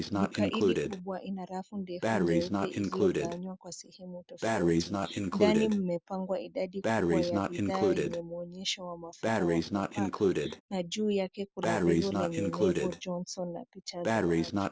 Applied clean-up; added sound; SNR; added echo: none; Breathing; -3 dB; none.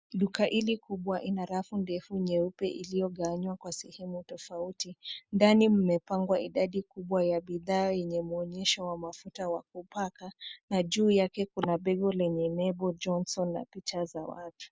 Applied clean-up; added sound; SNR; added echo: none; none; none; none.